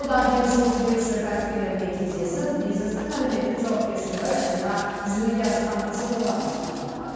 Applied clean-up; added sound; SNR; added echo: none; Walk, footsteps; 15 dB; reverberation time 2.1 s.